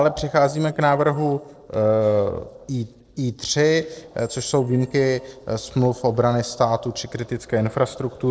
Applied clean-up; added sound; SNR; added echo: neural separator model SepFormer DNS4.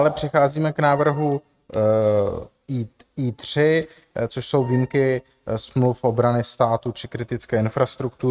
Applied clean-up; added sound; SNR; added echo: neural mask model RNNoise.